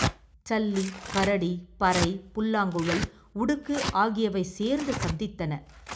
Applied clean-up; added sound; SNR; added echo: none; Tearing; 7 dB; reverberation time 0.2 s.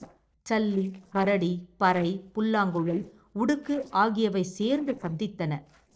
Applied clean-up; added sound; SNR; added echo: neural separator model SepFormer DNS4.